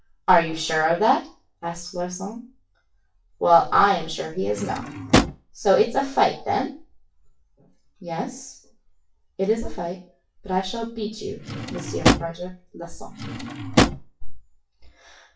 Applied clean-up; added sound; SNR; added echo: classical method WPE with log-MMSE.